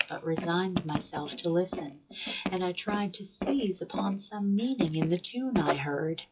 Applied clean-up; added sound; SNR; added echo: classical method WPE with log-MMSE.